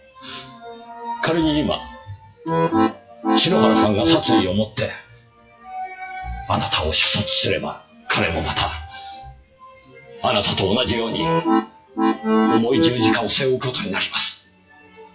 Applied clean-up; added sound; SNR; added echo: classical method WPE with log-MMSE.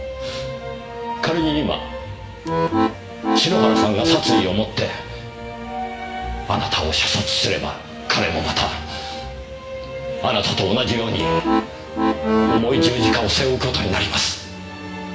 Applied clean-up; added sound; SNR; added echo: none; Accordion; -3 dB; reverberation time 0.7 s.